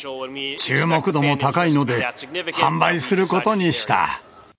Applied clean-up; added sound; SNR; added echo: none; none; none; none.